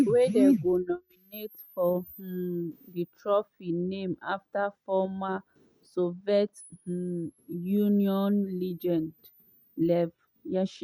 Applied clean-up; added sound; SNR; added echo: neural mask model RNNoise.